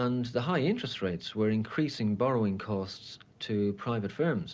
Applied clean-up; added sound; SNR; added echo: none; none; none; none.